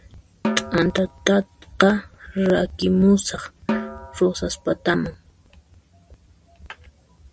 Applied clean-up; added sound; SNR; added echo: none; Snare drum; 10 dB; none.